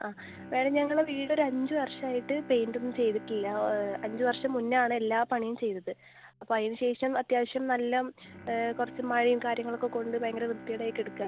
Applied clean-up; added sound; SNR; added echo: none; Bowed string instrument; 17 dB; none.